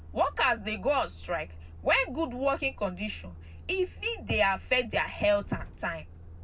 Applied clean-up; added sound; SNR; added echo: none; Truck; 14 dB; reverberation time 0.3 s.